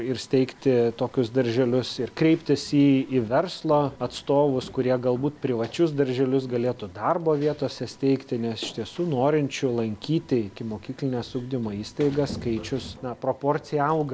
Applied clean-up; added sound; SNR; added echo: none; none; none; none.